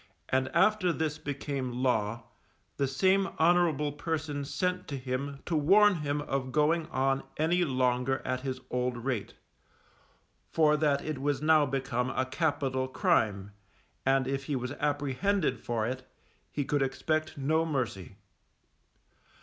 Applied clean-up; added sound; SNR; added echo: none; none; none; none.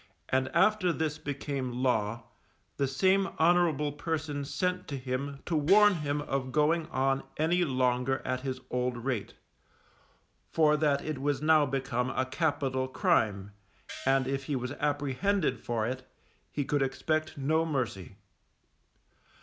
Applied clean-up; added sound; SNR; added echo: none; Gong; 19 dB; none.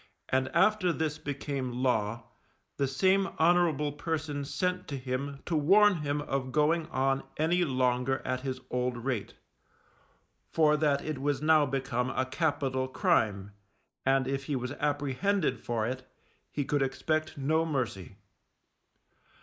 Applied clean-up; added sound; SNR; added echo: neural mask model Resemble Enhance denoiser.